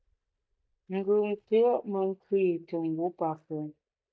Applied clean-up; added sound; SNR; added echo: neural mask model DeepFilterNet 3.